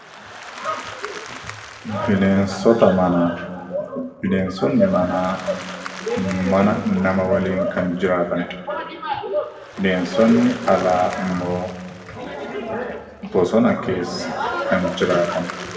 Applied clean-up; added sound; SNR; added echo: none; Applause; 18 dB; reverberation time 1.8 s.